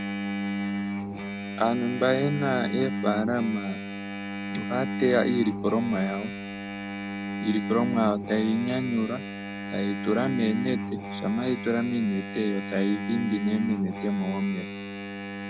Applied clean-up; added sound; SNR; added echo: none; Engine; 4 dB; none.